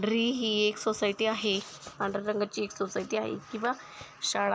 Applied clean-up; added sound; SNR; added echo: none; none; none; none.